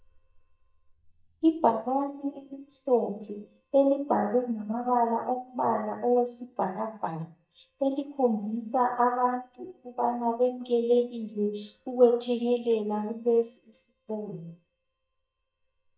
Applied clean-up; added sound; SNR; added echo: neural mask model DeepFilterNet 3.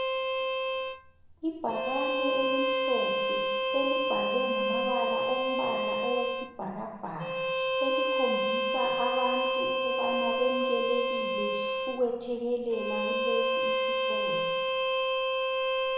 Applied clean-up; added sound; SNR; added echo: none; Bowed string instrument; -5 dB; reverberation time 1.0 s.